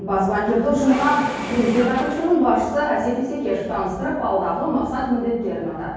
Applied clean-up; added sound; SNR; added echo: none; Engine / Mechanisms; 12 dB; reverberation time 1.3 s.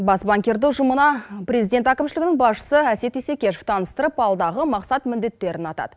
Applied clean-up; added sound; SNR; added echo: none; none; none; none.